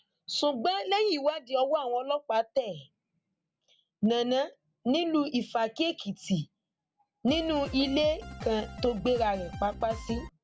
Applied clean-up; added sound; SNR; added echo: none; Drum kit; 11 dB; none.